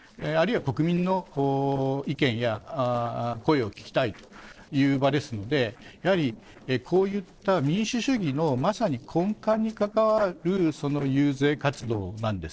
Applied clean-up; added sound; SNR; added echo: neural separator model SepFormer DNS4.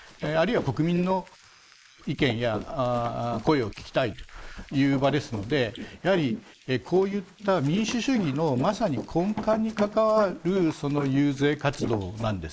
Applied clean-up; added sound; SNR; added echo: neural mask model Resemble Enhance denoiser.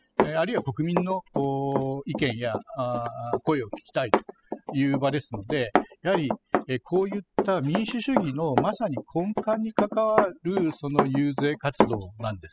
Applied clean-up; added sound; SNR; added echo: classical method spectral subtraction.